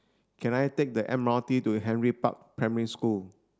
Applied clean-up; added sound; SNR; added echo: none; none; none; none.